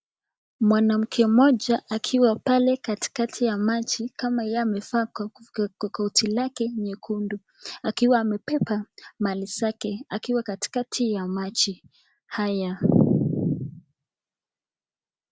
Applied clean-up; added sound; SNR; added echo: none; none; none; none.